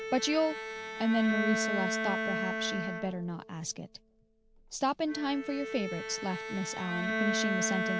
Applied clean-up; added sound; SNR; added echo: none; Bowed string instrument; 2 dB; none.